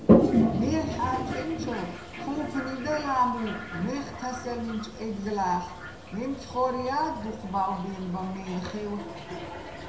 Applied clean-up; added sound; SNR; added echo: none; Toilet flush; -1 dB; reverberation time 0.6 s.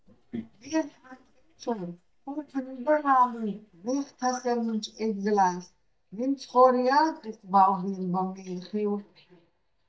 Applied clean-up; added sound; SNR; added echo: neural mask model DeepFilterNet 3.